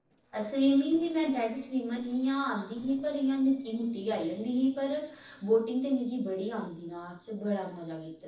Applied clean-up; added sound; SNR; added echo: neural separator model SepFormer DNS4.